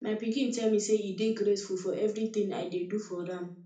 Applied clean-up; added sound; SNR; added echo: none; none; none; reverberation time 0.4 s.